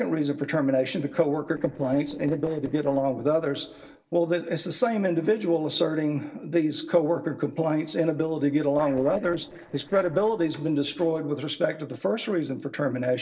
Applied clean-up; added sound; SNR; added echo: neural separator model SepFormer DNS4.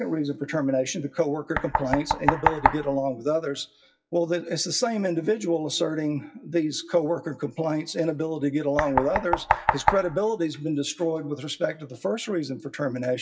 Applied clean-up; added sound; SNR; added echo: classical method WPE with log-MMSE.